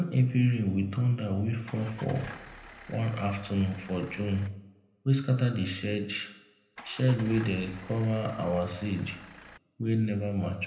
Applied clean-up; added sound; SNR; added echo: none; Engine starting / Car; 18 dB; reverberation time 0.6 s.